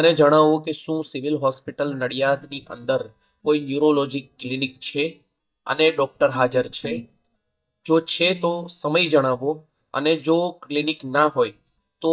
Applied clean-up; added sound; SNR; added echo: neural mask model DeepFilterNet 3.